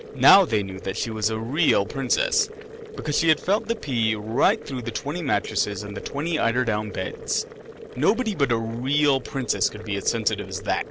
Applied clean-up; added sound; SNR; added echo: none; Boiling; 14 dB; none.